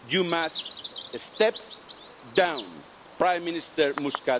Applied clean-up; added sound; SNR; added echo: none; Bird vocalization, bird call, bird song; 8 dB; none.